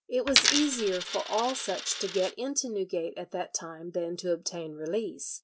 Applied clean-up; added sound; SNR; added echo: none; Coin (dropping); 0 dB; none.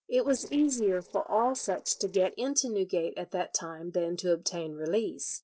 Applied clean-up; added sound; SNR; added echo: neural separator model SepFormer DNS4.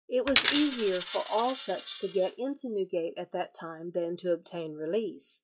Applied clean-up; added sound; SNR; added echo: classical method log-MMSE.